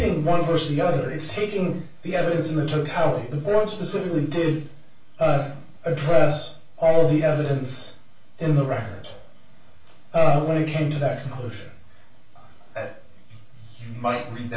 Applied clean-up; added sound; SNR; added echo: none; none; none; reverberation time 0.3 s.